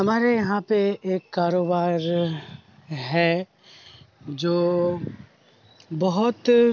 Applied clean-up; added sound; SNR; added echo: none; none; none; none.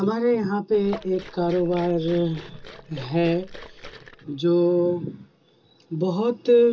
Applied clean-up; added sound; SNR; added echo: none; Liquid; 17 dB; reverberation time 0.2 s.